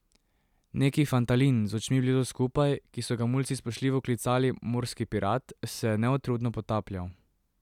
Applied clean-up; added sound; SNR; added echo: none; none; none; none.